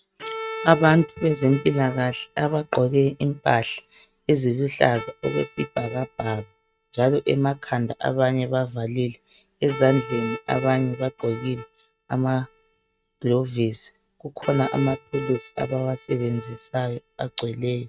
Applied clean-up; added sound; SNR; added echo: neural mask model RNNoise.